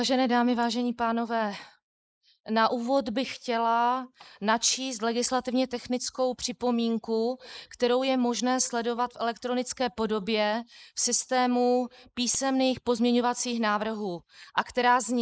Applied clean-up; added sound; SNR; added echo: neural mask model Resemble Enhance denoiser.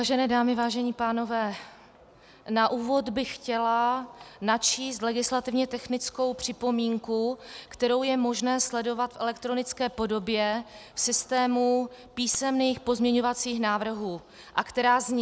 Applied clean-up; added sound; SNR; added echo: none; none; none; none.